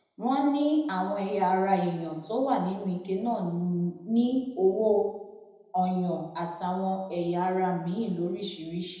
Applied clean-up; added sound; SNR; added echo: none; none; none; reverberation time 0.8 s.